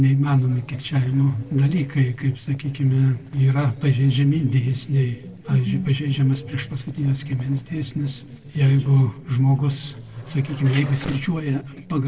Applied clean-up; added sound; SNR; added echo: neural separator model SepFormer DNS4.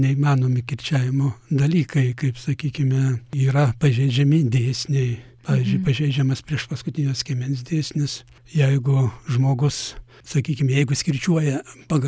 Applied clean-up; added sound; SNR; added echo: none; none; none; none.